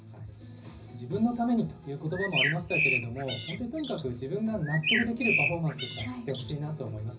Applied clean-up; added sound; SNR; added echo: none; Bird; -1 dB; reverberation time 0.4 s.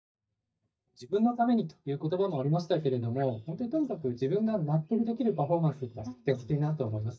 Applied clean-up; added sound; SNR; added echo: neural mask model DeepFilterNet 3.